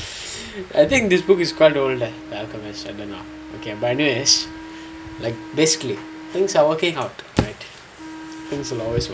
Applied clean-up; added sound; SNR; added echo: none; Wind instrument, woodwind instrument; 16 dB; none.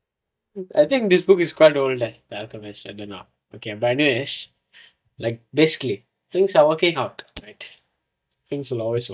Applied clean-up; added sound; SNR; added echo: neural mask model DeepFilterNet 3.